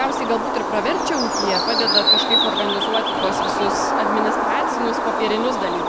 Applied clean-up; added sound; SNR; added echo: none; Bird; -4 dB; none.